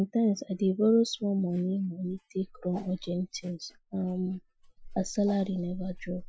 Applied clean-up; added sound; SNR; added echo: classical method Wiener filter.